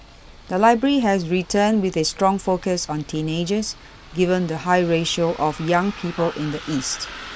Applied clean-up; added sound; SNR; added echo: none; Bus; 18 dB; none.